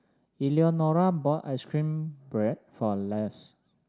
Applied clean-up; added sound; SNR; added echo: none; none; none; none.